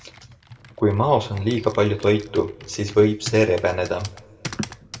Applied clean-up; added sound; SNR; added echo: none; Computer keyboard; 17 dB; reverberation time 1.0 s.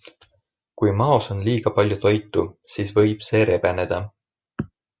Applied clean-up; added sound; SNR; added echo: none; none; none; none.